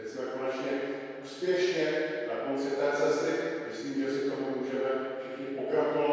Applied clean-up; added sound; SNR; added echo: none; none; none; reverberation time 2.2 s.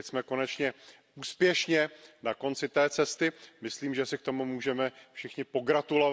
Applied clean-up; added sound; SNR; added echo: none; none; none; none.